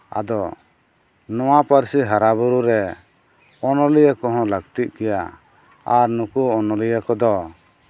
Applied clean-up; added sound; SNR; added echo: none; none; none; none.